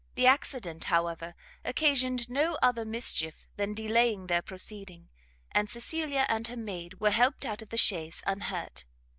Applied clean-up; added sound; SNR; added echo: none; none; none; none.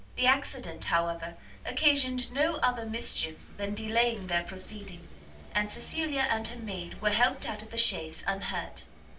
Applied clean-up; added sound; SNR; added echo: none; Engine / Vehicle; 19 dB; reverberation time 0.2 s.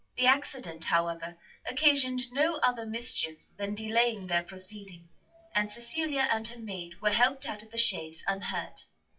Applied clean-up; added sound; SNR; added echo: classical method WPE with log-MMSE.